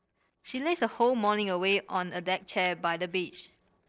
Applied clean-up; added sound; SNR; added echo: neural separator model SepFormer DNS4.